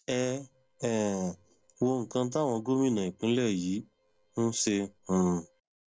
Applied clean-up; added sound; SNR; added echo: neural separator model SepFormer DNS4.